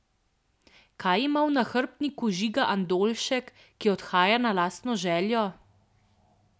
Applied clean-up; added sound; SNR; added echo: none; none; none; none.